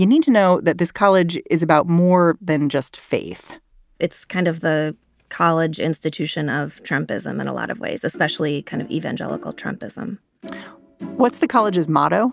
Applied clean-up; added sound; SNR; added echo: none; none; none; none.